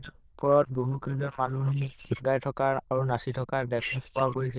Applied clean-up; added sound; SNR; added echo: neural diffusion model UNIVERSE++.